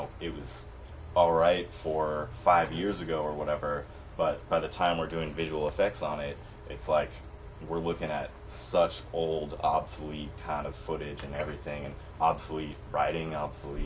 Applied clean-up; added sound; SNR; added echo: none; none; none; none.